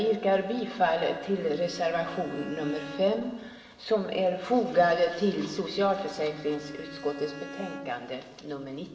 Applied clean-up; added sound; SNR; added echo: none; Bowed string instrument; 17 dB; reverberation time 0.8 s.